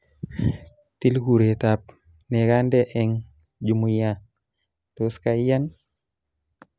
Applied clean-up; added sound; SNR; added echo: none; none; none; none.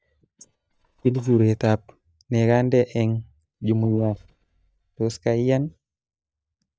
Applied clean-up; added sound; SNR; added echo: neural mask model DeepFilterNet 3.